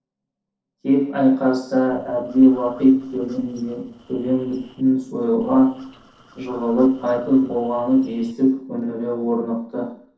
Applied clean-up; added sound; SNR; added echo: neural separator model SepFormer DNS4.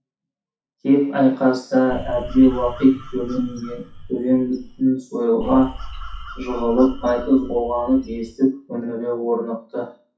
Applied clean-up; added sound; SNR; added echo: classical method WPE with log-MMSE.